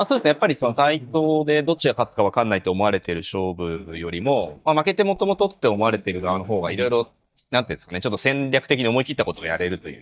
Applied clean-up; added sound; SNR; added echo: neural mask model DeepFilterNet 3.